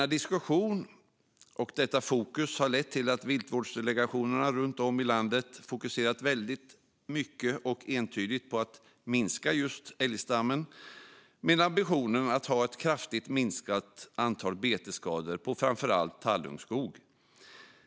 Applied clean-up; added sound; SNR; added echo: none; none; none; none.